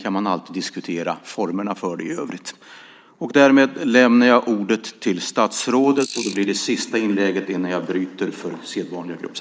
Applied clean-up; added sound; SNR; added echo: neural mask model Resemble Enhance denoiser.